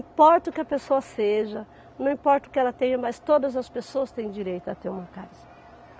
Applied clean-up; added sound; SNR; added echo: none; none; none; none.